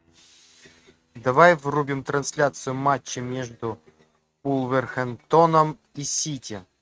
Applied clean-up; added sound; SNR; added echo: neural mask model RNNoise.